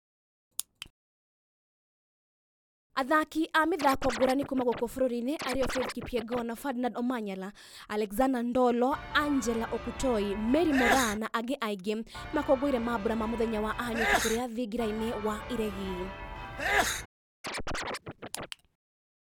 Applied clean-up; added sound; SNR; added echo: none; Sneeze / Church bell + Scratching (performance technique); 4 dB; none.